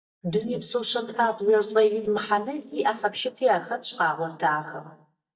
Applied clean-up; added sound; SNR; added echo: neural mask model DeepFilterNet 3.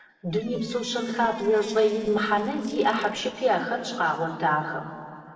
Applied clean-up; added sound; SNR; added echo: neural separator model SepFormer DNS4.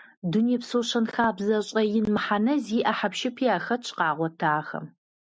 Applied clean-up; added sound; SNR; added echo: none; none; none; none.